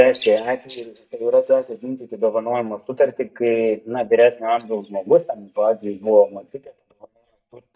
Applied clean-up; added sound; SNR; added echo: neural mask model DeepFilterNet 3.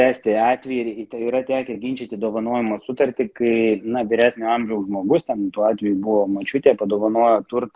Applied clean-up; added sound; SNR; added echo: none; none; none; none.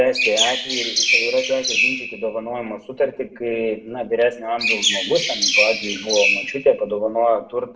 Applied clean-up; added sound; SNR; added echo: none; Chirp, tweet; -1 dB; reverberation time 0.5 s.